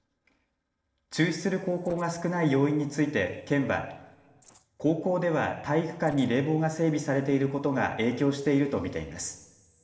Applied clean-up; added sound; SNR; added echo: neural separator model SepFormer DNS4.